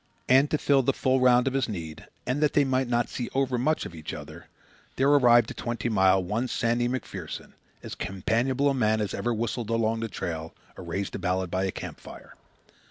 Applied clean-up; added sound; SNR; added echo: none; none; none; none.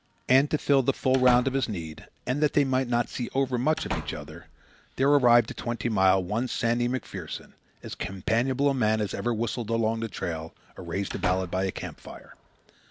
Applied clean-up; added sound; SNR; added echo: none; Slam / Wood; 13 dB; none.